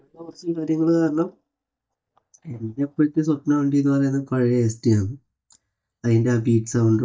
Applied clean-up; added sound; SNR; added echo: neural mask model DeepFilterNet 3.